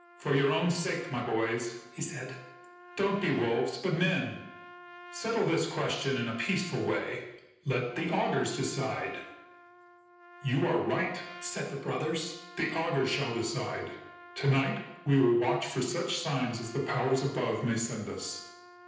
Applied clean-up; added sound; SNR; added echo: none; Trumpet; 20 dB; reverberation time 0.9 s.